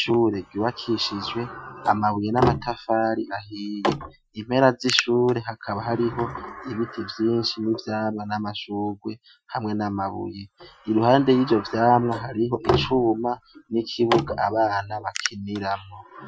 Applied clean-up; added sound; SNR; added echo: classical method Wiener filter.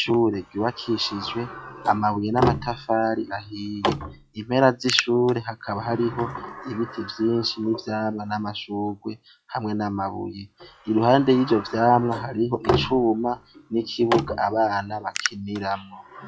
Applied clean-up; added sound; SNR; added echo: classical method log-MMSE.